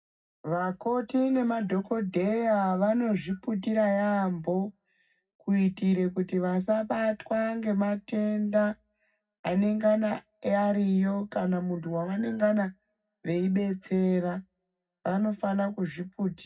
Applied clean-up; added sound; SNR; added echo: none; none; none; reverberation time 0.4 s.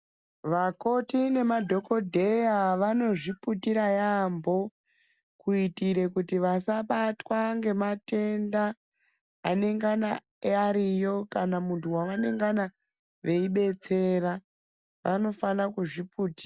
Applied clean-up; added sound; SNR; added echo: none; none; none; none.